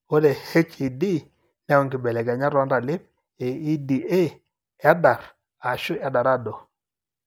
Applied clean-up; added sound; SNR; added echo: none; none; none; none.